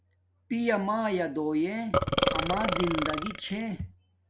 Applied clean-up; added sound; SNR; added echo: none; Burping, eructation; -1 dB; none.